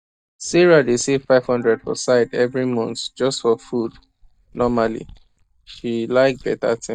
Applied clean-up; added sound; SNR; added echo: neural mask model DeepFilterNet 3.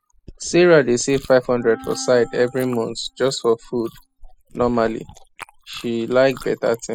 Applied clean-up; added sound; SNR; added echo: classical method spectral subtraction.